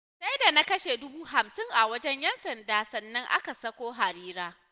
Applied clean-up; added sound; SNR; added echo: none; none; none; none.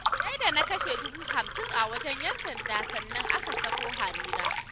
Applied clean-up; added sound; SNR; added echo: none; Liquid; -2 dB; none.